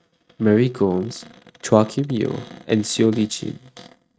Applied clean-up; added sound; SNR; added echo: neural mask model RNNoise.